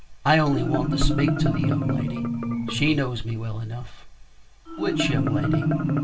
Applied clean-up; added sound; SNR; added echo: none; Marimba, xylophone; 0 dB; reverberation time 0.2 s.